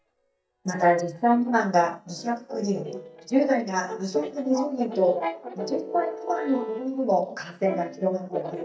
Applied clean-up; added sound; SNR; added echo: neural mask model DeepFilterNet 3.